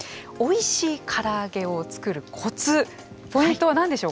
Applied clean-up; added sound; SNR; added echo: none; none; none; none.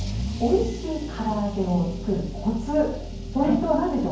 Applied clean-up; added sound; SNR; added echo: none; Engine starting / Accelerating, revving, vroom / Car; 8 dB; reverberation time 0.9 s.